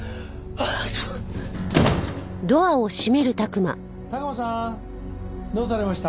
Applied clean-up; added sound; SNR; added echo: none; none; none; none.